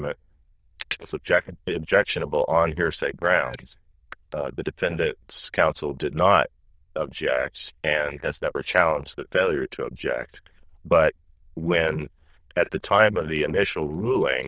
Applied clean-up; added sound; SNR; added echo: neural diffusion model UNIVERSE++.